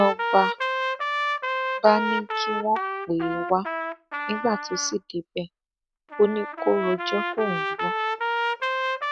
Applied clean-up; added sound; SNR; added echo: none; Trumpet; 2 dB; none.